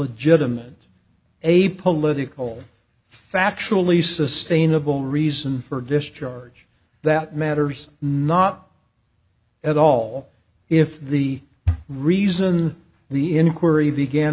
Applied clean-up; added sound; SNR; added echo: none; none; none; none.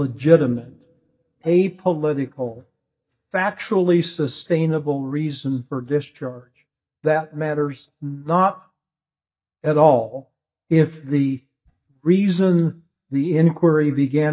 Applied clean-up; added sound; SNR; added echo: neural mask model DeepFilterNet 3.